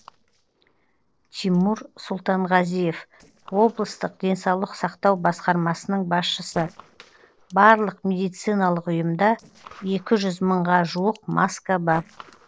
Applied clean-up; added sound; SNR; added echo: neural separator model SepFormer DNS4.